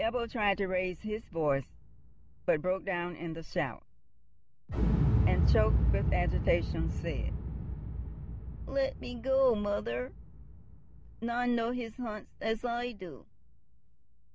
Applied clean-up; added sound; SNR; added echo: none; Explosion; 0 dB; none.